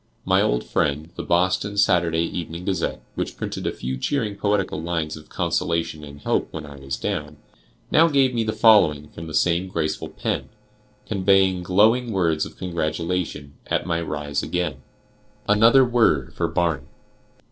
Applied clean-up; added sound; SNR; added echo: neural separator model SepFormer DNS4.